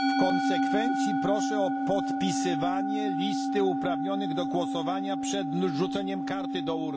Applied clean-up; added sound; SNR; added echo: none; Musical instrument; -3 dB; none.